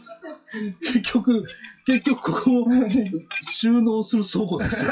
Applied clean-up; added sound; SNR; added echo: classical method WPE with log-MMSE.